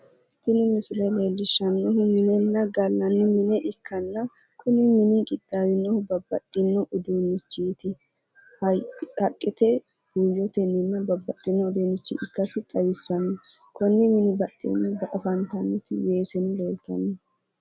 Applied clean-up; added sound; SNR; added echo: none; none; none; none.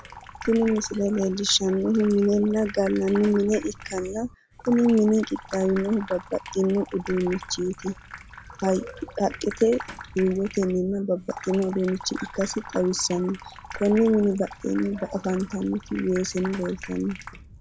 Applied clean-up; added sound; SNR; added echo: none; Sink (filling or washing) / Water tap, faucet; 16 dB; none.